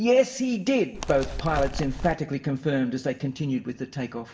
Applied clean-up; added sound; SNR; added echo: none; Animal; 6 dB; reverberation time 1.4 s.